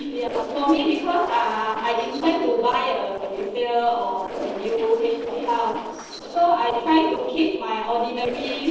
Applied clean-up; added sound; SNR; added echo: neural separator model SepFormer DNS4.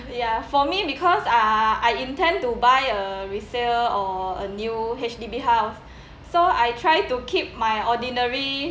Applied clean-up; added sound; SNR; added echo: none; none; none; none.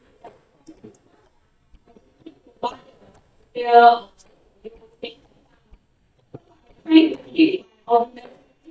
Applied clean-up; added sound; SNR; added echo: neural mask model DeepFilterNet 3.